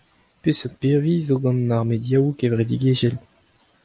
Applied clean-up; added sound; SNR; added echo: none; none; none; none.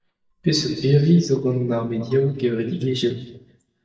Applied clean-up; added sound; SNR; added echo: neural mask model DeepFilterNet 3.